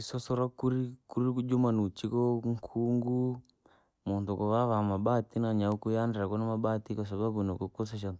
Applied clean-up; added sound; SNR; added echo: none; none; none; none.